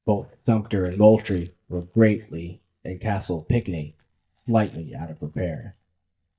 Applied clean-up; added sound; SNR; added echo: neural mask model DeepFilterNet 3.